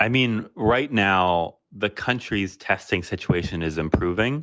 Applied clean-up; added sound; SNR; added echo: none; none; none; none.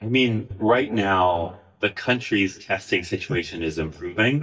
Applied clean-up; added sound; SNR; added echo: neural mask model DeepFilterNet 3.